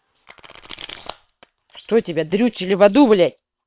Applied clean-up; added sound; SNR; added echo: neural separator model SepFormer WHAM!.